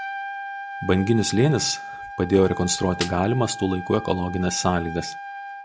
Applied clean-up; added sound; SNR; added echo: none; Trumpet + Snare drum; 11 dB; none.